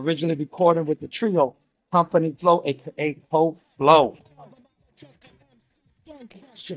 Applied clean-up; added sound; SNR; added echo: neural mask model DeepFilterNet 3.